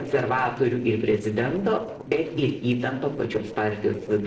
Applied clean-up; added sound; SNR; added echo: neural separator model SepFormer DNS4.